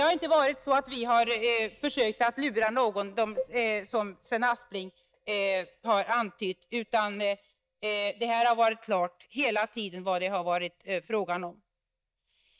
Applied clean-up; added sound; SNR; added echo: neural mask model DeepFilterNet 3.